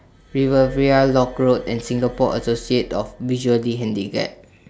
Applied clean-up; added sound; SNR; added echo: none; Glass; 19 dB; none.